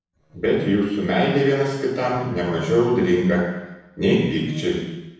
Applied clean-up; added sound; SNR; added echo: neural separator model SepFormer DNS4.